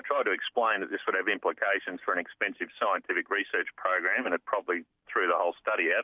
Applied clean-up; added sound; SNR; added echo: none; none; none; none.